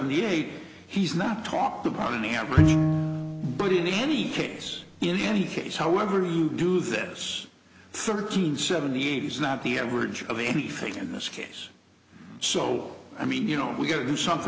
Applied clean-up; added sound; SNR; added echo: none; Bowed string instrument; -1 dB; none.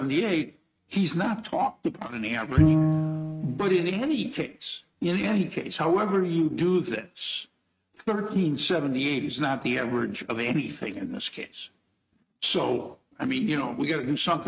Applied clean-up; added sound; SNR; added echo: neural mask model RNNoise.